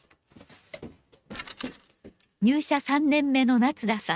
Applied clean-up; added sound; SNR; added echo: neural mask model RNNoise.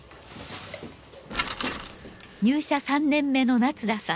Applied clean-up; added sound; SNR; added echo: none; Bicycle; 9 dB; none.